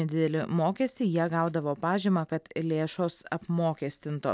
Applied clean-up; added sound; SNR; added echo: none; none; none; none.